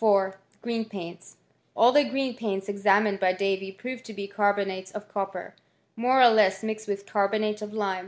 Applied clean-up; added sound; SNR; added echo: none; none; none; none.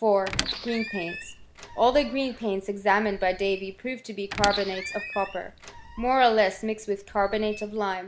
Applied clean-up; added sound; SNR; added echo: none; Squeak; 11 dB; none.